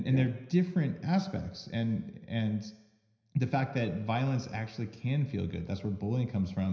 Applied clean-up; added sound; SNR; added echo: none; none; none; reverberation time 0.9 s.